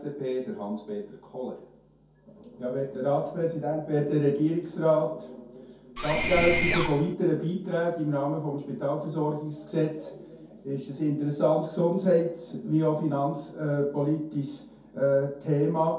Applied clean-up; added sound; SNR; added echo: none; Mechanisms; -1 dB; reverberation time 0.6 s.